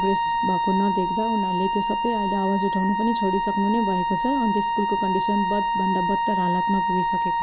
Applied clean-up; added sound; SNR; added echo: none; Wind instrument, woodwind instrument; -2 dB; none.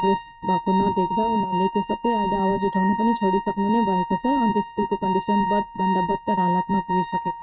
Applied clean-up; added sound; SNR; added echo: neural mask model RNNoise.